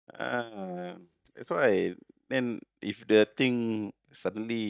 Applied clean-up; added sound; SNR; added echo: neural mask model DeepFilterNet 3.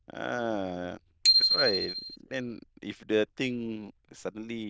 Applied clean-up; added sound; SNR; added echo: neural diffusion model UNIVERSE++.